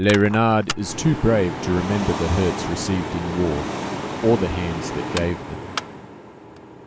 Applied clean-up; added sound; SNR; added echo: none; Mechanical fan; 7 dB; none.